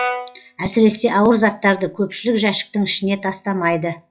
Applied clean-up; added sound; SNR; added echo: classical method log-MMSE.